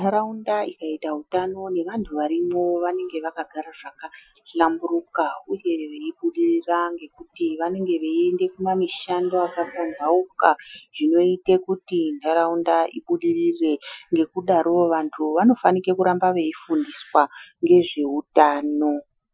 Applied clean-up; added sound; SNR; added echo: classical method Wiener filter.